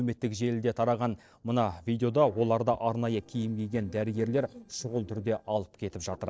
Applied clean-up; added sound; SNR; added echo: neural separator model SepFormer DNS4.